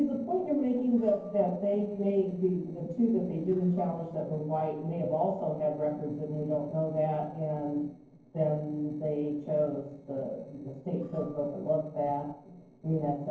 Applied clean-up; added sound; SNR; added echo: neural separator model SepFormer DNS4.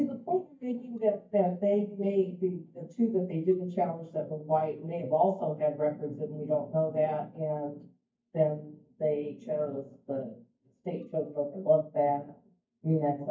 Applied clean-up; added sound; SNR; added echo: neural mask model DeepFilterNet 3.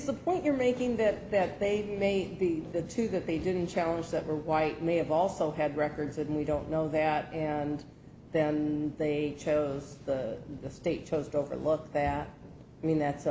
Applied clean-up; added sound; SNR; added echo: none; none; none; none.